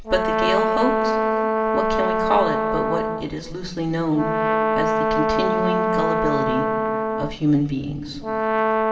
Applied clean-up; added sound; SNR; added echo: none; Brass instrument; -3 dB; reverberation time 2.4 s.